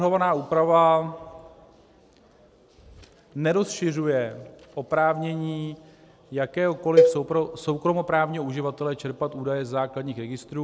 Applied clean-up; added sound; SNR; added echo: none; Cowbell; -2 dB; none.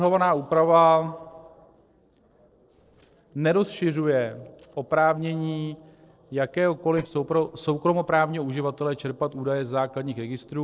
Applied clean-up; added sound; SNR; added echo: neural separator model SepFormer DNS4.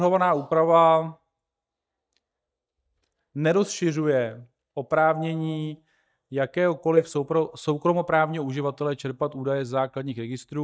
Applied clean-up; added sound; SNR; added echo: neural mask model DeepFilterNet 3.